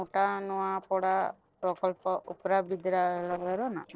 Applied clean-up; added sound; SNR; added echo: neural separator model SepFormer DNS4.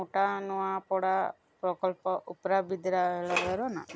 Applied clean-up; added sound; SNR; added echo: none; none; none; none.